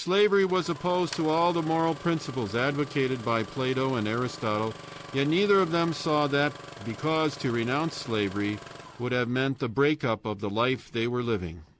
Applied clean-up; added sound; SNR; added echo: none; Engine starting; 17 dB; none.